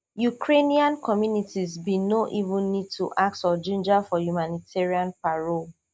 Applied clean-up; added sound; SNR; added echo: none; none; none; none.